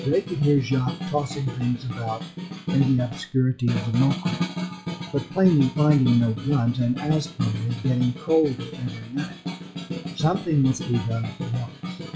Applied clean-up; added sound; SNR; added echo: classical method log-MMSE.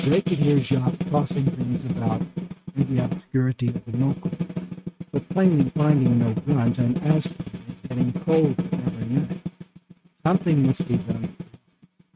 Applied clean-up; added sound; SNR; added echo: neural mask model RNNoise.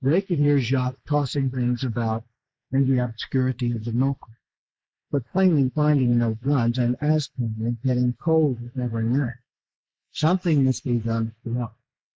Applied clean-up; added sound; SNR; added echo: neural mask model Resemble Enhance denoiser.